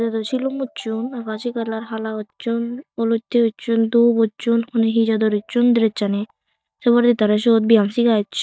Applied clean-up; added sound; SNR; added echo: neural mask model DeepFilterNet 3.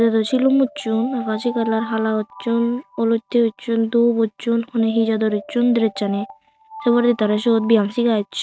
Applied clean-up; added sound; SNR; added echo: neural mask model RNNoise.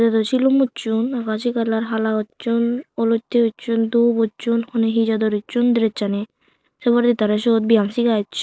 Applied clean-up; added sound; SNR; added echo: neural mask model Resemble Enhance denoiser.